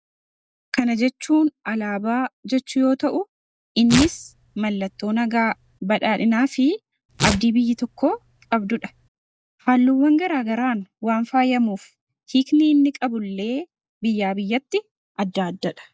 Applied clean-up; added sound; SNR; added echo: none; Tearing; 8 dB; none.